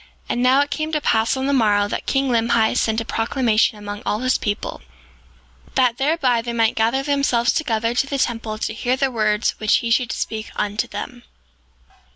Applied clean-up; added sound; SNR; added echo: none; none; none; none.